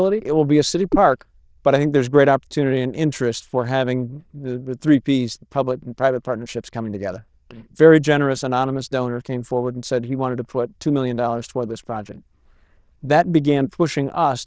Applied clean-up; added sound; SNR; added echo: neural diffusion model UNIVERSE++.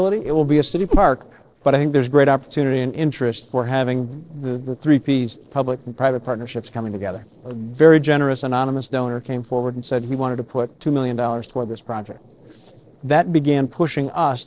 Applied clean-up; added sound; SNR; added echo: neural separator model SepFormer DNS4.